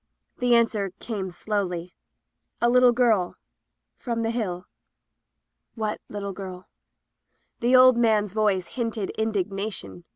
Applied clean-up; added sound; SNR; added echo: none; none; none; none.